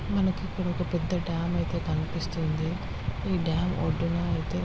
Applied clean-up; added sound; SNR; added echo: none; Thunder; 8 dB; none.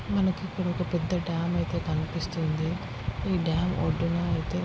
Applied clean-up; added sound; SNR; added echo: none; none; none; none.